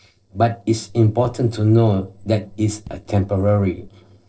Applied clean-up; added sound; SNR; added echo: neural separator model SepFormer DNS4.